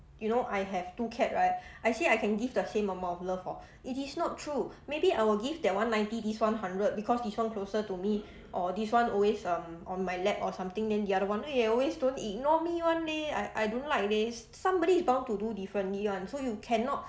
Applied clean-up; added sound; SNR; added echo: none; none; none; none.